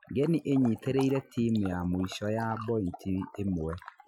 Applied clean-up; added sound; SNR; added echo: classical method Wiener filter.